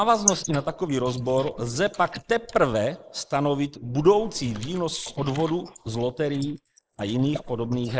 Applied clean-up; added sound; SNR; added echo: neural mask model Resemble Enhance denoiser.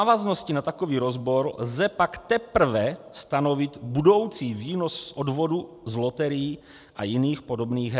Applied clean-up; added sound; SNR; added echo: none; none; none; none.